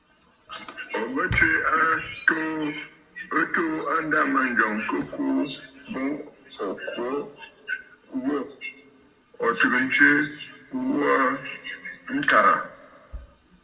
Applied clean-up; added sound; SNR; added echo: none; none; none; reverberation time 1.3 s.